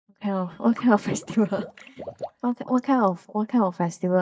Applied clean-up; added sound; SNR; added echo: neural mask model DeepFilterNet 3.